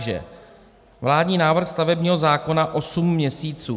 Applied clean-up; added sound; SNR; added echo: none; none; none; none.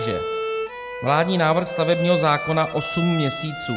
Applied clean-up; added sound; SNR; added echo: none; Bowed string instrument; 6 dB; none.